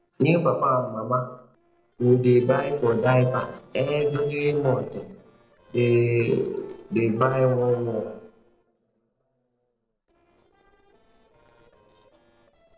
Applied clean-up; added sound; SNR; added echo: neural separator model SepFormer DNS4.